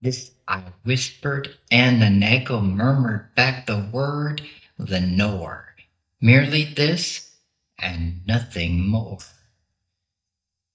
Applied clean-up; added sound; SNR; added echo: neural mask model DeepFilterNet 3.